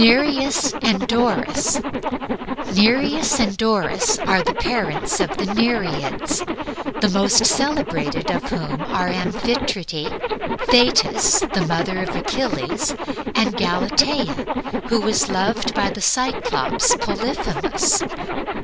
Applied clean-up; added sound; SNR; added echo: none; Zipper (clothing); 3 dB; none.